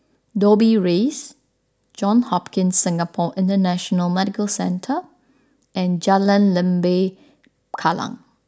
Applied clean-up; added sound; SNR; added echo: none; none; none; none.